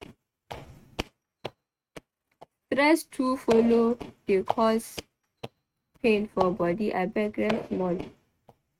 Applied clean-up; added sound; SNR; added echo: neural mask model RNNoise.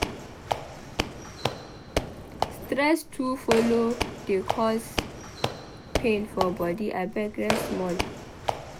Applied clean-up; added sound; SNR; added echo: none; Squeak / Walk, footsteps; 3 dB; none.